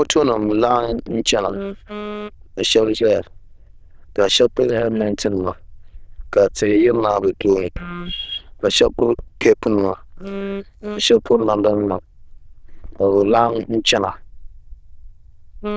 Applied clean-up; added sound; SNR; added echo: neural diffusion model UNIVERSE++.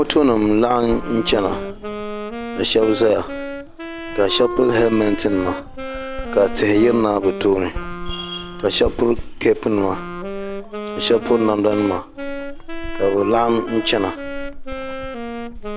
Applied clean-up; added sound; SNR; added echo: none; Writing + Wind instrument, woodwind instrument; 8 dB; none.